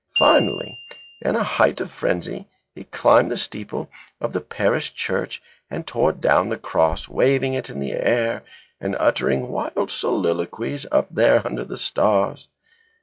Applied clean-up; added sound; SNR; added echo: classical method log-MMSE.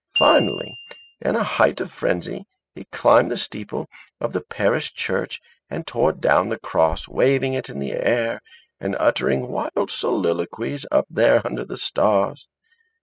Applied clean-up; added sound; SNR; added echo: classical method spectral subtraction.